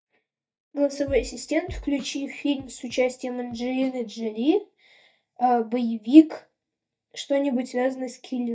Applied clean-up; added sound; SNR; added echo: neural mask model DeepFilterNet 3.